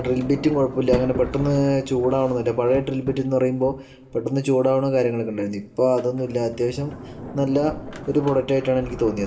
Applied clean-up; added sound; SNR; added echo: none; Sliding door; 14 dB; reverberation time 1.7 s.